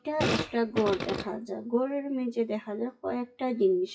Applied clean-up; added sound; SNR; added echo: classical method WPE with log-MMSE.